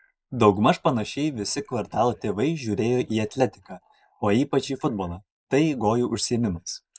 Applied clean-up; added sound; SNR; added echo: neural mask model Resemble Enhance denoiser.